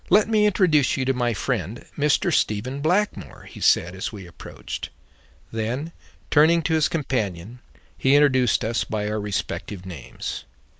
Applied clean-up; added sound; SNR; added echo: neural mask model Resemble Enhance denoiser.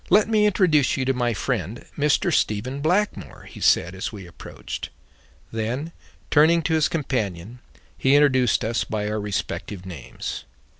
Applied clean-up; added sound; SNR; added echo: none; none; none; none.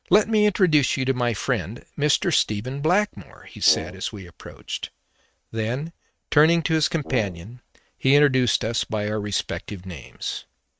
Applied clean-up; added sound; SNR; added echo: neural mask model RNNoise.